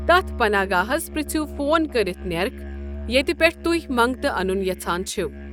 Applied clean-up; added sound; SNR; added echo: neural mask model RNNoise.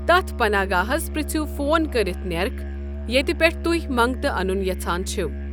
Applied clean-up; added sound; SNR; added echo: none; Musical instrument; 6 dB; none.